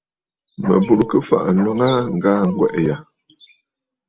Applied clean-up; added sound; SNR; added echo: none; Dog; 13 dB; none.